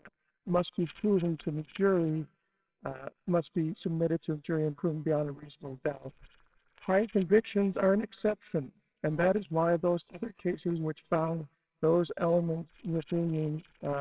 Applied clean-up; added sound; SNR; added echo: neural separator model SepFormer WHAMR!.